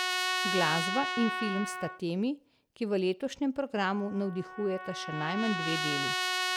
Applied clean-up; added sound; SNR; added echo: none; Trumpet; 2 dB; none.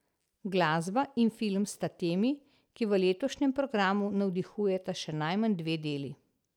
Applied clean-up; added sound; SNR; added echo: none; none; none; none.